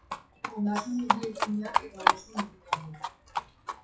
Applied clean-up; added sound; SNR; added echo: classical method WPE with log-MMSE.